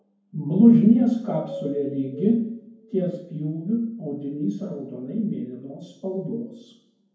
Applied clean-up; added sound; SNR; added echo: none; Doorbell; 16 dB; reverberation time 0.9 s.